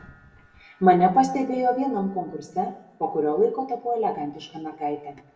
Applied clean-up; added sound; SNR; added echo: none; none; none; reverberation time 0.7 s.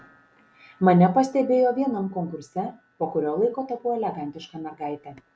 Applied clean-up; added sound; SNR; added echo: none; none; none; none.